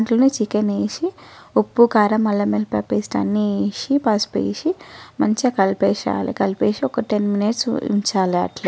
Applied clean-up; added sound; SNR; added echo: none; none; none; none.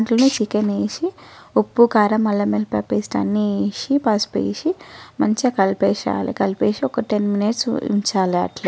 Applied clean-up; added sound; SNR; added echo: none; Tools; 13 dB; none.